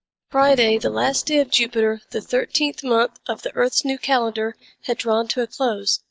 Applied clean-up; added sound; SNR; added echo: neural mask model DeepFilterNet 3.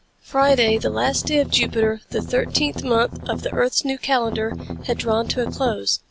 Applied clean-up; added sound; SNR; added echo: none; Strum; 9 dB; none.